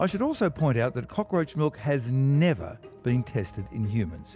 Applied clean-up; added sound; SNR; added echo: none; none; none; none.